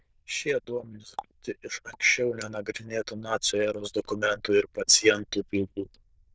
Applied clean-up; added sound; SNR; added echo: neural diffusion model UNIVERSE++.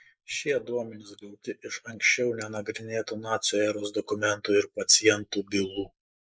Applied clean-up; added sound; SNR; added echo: neural mask model Resemble Enhance denoiser.